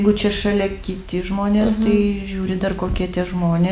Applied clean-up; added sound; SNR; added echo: none; none; none; none.